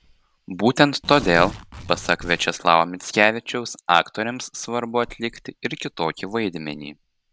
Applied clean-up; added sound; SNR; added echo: none; Tearing; 19 dB; none.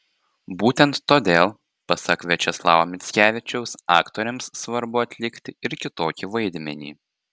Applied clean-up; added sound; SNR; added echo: none; none; none; none.